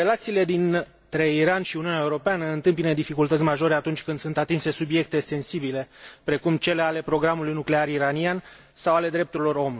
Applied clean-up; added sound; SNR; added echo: none; none; none; none.